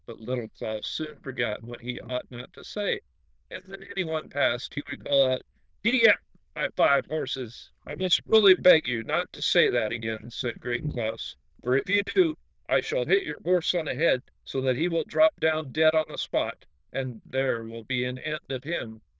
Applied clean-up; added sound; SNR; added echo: neural diffusion model UNIVERSE++.